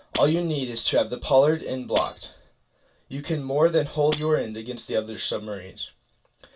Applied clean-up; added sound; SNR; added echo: none; Shatter; 16 dB; reverberation time 0.1 s.